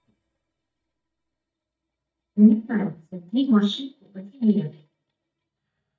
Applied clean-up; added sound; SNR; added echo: neural mask model DeepFilterNet 3.